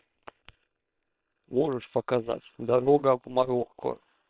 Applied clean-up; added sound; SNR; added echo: neural separator model SepFormer WHAM!.